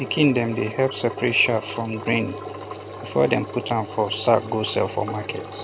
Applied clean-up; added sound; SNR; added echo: none; Engine; 11 dB; none.